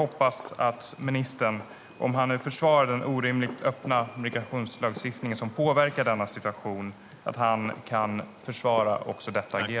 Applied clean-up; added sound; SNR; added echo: none; Fireworks; 19 dB; none.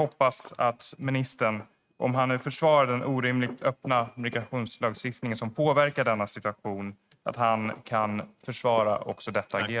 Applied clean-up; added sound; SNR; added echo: neural mask model RNNoise.